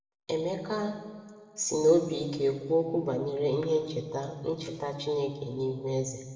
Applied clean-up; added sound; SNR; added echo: none; none; none; reverberation time 1.6 s.